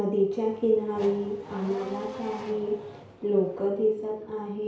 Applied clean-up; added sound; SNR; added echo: none; Race car, auto racing / Accelerating, revving, vroom; 15 dB; reverberation time 0.6 s.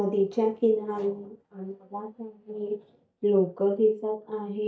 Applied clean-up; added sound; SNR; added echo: neural mask model DeepFilterNet 3.